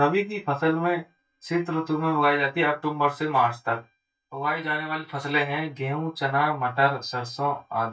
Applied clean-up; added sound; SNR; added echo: neural mask model DeepFilterNet 3.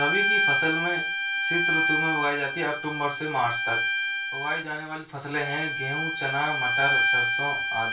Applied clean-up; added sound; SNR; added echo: none; Bowed string instrument; -4 dB; reverberation time 0.2 s.